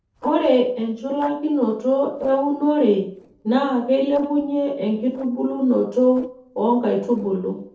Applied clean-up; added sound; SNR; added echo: neural separator model SepFormer DNS4.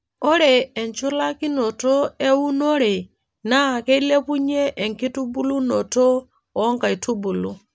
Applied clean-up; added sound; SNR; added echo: none; none; none; none.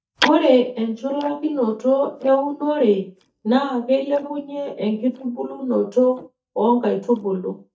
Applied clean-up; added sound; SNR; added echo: neural mask model DeepFilterNet 3.